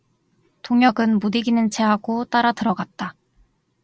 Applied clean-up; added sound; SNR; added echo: none; none; none; none.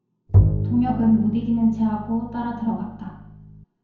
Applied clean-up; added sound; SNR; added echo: none; Bowed string instrument; 1 dB; reverberation time 0.9 s.